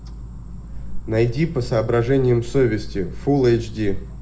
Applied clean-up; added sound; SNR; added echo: none; Cricket / Frog; 10 dB; reverberation time 0.3 s.